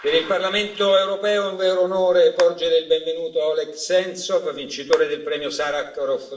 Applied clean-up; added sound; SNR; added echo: none; Clapping; 17 dB; reverberation time 0.6 s.